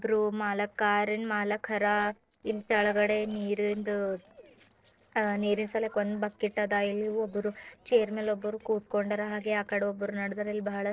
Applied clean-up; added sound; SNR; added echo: neural separator model SepFormer DNS4.